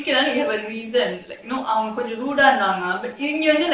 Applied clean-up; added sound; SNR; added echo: neural separator model SepFormer DNS4.